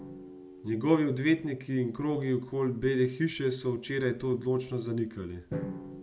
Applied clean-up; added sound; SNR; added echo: none; Drum; 16 dB; none.